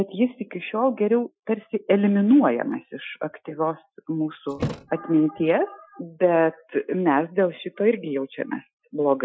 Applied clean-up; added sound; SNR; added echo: classical method Wiener filter.